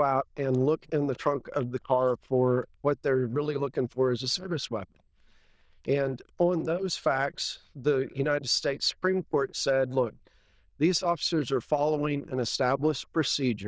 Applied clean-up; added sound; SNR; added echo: neural diffusion model UNIVERSE++.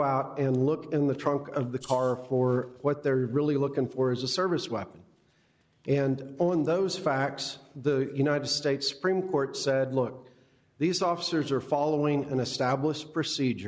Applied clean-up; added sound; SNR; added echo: none; Rattle (instrument); 19 dB; none.